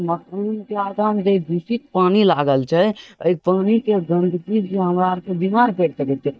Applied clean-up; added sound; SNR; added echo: neural mask model DeepFilterNet 3.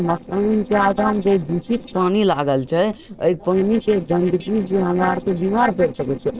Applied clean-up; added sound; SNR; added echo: neural separator model SepFormer DNS4.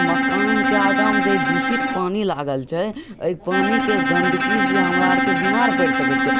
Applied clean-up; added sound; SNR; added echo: none; Bowed string instrument; -3 dB; none.